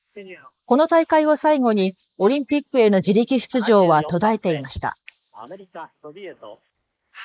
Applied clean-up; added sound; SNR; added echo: neural mask model Resemble Enhance denoiser.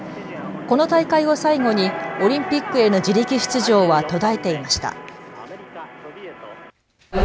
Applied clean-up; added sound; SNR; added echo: none; none; none; none.